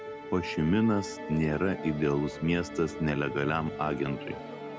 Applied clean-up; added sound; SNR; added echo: none; Musical instrument; 10 dB; none.